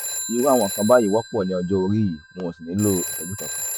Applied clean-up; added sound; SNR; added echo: none; Telephone; 10 dB; none.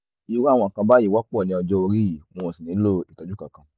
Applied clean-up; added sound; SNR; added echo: none; none; none; none.